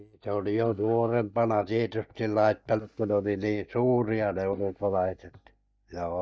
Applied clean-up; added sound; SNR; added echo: neural mask model DeepFilterNet 3.